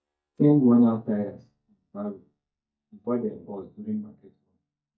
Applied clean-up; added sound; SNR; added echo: neural mask model DeepFilterNet 3.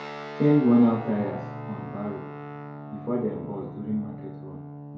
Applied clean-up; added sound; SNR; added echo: none; Guitar; 12 dB; reverberation time 2.3 s.